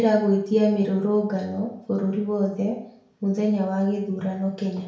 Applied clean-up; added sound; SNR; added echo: none; none; none; reverberation time 0.6 s.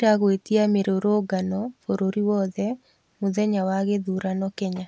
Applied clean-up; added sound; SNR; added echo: none; none; none; none.